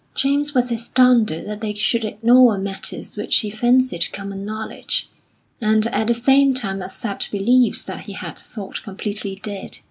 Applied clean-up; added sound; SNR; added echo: none; none; none; none.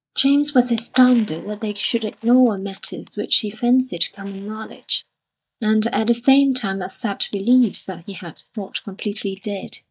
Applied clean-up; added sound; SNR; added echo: neural mask model DeepFilterNet 3.